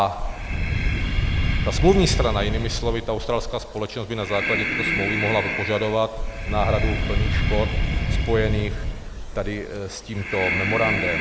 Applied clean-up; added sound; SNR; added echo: none; Breathing; -1 dB; none.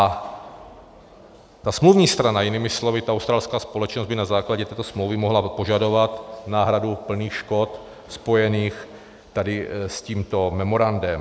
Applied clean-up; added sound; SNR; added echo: none; none; none; none.